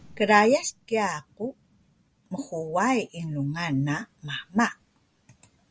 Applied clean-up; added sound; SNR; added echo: none; none; none; none.